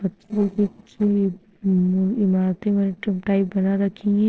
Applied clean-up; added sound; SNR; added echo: neural separator model SepFormer DNS4.